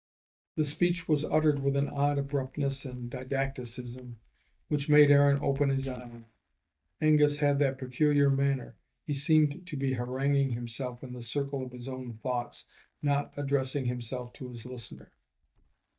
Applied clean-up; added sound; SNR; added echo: neural mask model DeepFilterNet 3.